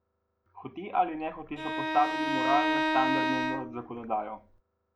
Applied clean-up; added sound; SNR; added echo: none; Bowed string instrument; -1 dB; none.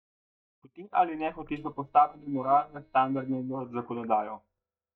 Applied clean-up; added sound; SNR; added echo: neural mask model DeepFilterNet 3.